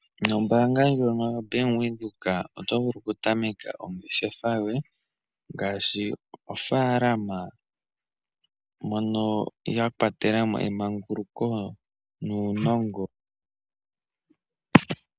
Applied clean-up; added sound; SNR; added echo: none; none; none; none.